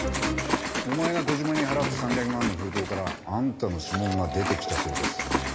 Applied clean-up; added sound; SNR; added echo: none; Liquid; 3 dB; none.